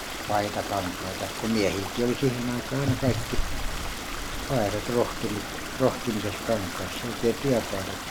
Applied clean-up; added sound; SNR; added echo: none; Stream; 4 dB; none.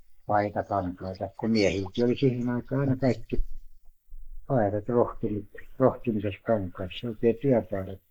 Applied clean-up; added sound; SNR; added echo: neural mask model Resemble Enhance denoiser.